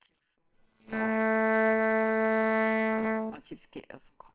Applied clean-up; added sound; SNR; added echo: neural separator model SepFormer WHAMR!.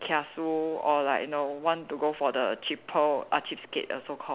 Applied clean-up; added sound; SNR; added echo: none; none; none; none.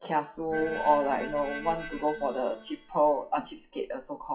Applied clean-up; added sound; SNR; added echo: classical method WPE with log-MMSE.